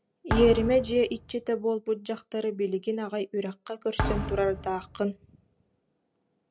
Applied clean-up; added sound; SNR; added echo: none; Thump, thud; 6 dB; none.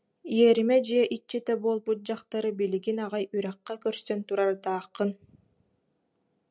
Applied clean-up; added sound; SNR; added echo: none; none; none; none.